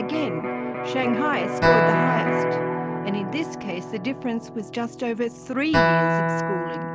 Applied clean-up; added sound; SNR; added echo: none; Acoustic guitar + Electric guitar; -4 dB; none.